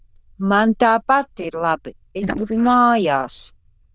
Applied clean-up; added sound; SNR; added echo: neural diffusion model UNIVERSE++.